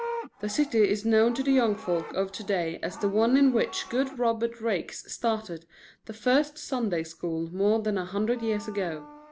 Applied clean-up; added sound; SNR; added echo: none; Livestock, farm animals, working animals; 17 dB; none.